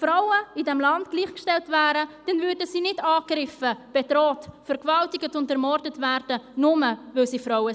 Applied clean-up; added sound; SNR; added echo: none; none; none; none.